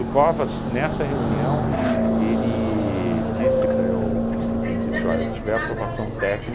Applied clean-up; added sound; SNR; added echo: none; Subway, metro, underground + Car passing by; -3 dB; none.